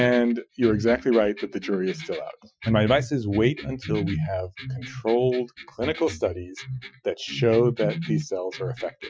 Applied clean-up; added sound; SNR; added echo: classical method Wiener filter.